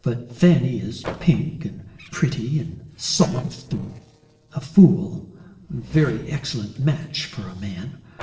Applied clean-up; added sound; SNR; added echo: neural separator model SepFormer DNS4.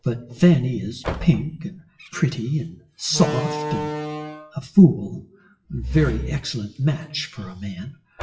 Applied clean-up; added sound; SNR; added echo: classical method WPE with log-MMSE.